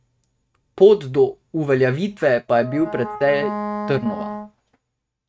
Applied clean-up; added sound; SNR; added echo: neural mask model RNNoise.